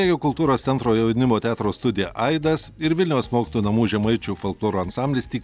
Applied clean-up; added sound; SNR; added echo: none; none; none; none.